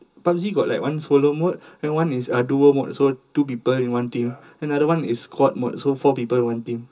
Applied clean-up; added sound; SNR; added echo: none; none; none; reverberation time 0.2 s.